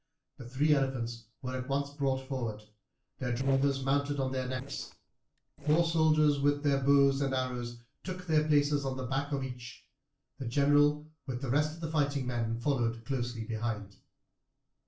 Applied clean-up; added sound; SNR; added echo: neural separator model SepFormer DNS4.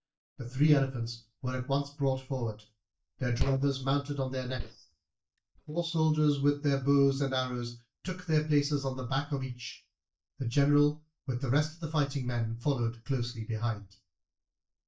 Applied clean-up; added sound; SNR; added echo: neural mask model DeepFilterNet 3.